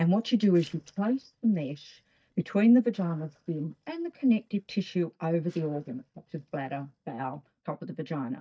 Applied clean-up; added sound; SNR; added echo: neural mask model DeepFilterNet 3.